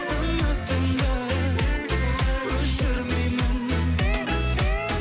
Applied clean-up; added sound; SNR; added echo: none; none; none; none.